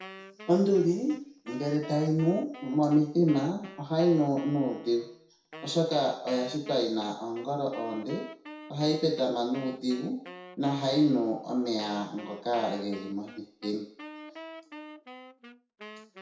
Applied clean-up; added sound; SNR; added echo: none; Wind instrument, woodwind instrument; 18 dB; reverberation time 0.6 s.